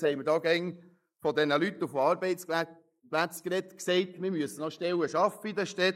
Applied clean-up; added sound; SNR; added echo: neural mask model Resemble Enhance denoiser.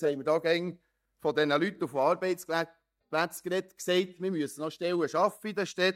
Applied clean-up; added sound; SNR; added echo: neural mask model DeepFilterNet 3.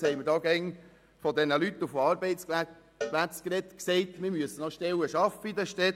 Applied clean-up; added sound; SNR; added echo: none; Cowbell; 16 dB; none.